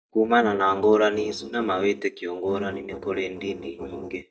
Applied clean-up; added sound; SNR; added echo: neural mask model DeepFilterNet 3.